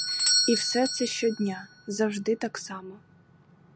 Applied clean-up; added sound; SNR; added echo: none; Bell / Doorbell; 1 dB; none.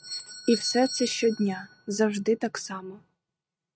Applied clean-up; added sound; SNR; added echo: neural mask model RNNoise.